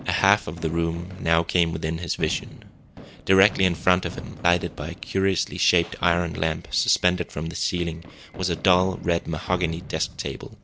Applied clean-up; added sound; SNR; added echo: none; Fireworks; 17 dB; none.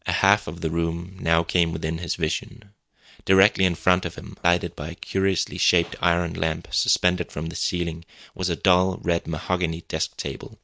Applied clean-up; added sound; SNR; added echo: none; none; none; none.